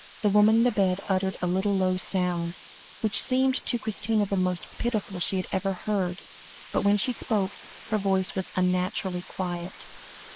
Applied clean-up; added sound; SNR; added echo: neural mask model Resemble Enhance denoiser.